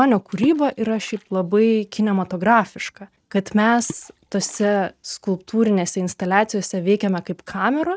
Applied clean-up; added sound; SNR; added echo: neural mask model RNNoise.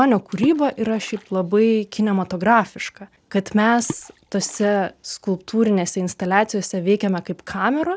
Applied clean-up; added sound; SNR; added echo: none; Water / Splash, splatter; 17 dB; none.